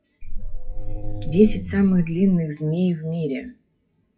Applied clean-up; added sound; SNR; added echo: classical method WPE with log-MMSE.